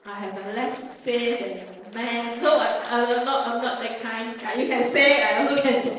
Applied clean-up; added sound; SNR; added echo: neural separator model SepFormer DNS4.